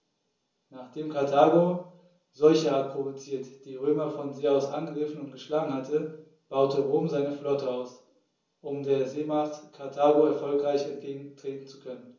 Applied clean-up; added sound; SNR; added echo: none; none; none; reverberation time 0.4 s.